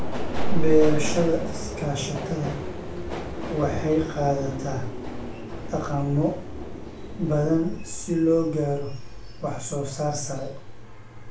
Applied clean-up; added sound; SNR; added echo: none; Subway, metro, underground; 11 dB; reverberation time 0.3 s.